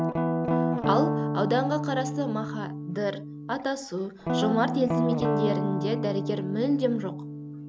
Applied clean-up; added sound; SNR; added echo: none; Guitar; 0 dB; none.